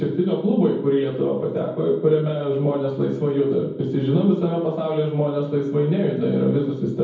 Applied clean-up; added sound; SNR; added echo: none; none; none; reverberation time 0.9 s.